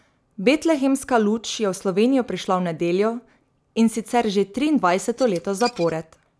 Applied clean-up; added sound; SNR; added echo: none; Dishes, pots, and pans / Glass; 17 dB; none.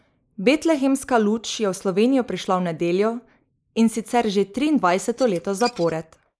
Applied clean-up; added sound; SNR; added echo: neural mask model Resemble Enhance denoiser.